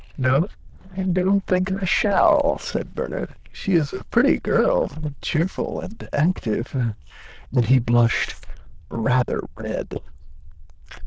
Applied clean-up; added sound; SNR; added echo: neural diffusion model UNIVERSE++.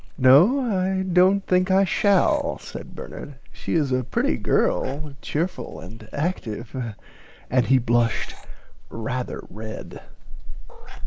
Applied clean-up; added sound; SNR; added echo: neural mask model Resemble Enhance denoiser.